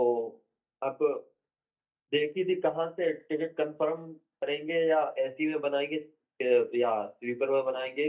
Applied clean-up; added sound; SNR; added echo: neural mask model DeepFilterNet 3.